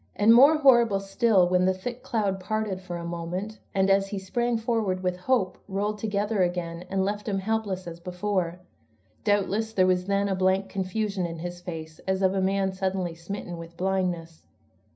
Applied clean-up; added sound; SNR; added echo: none; none; none; reverberation time 0.5 s.